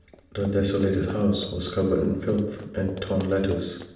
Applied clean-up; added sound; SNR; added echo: none; Run; 20 dB; reverberation time 0.8 s.